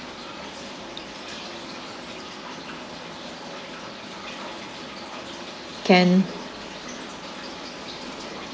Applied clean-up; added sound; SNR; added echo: none; none; none; none.